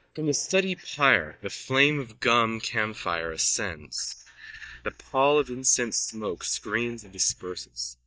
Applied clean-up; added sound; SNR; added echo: neural mask model DeepFilterNet 3.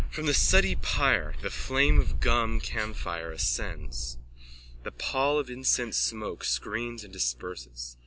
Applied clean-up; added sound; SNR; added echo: none; none; none; none.